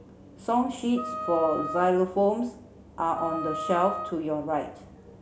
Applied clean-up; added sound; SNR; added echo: none; Wind instrument, woodwind instrument; 8 dB; none.